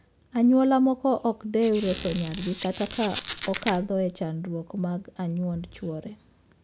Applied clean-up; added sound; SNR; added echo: none; Squeak; 5 dB; none.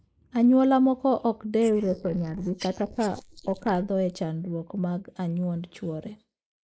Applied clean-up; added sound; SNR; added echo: neural mask model Resemble Enhance denoiser.